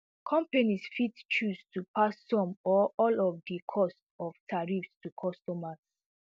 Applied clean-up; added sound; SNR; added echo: none; none; none; none.